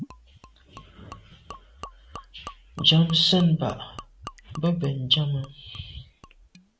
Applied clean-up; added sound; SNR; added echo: none; Gurgling / Liquid; 18 dB; none.